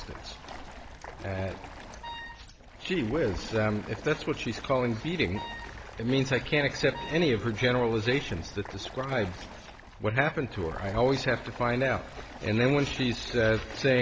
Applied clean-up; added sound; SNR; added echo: none; Wind instrument, woodwind instrument + Stream; 14 dB; none.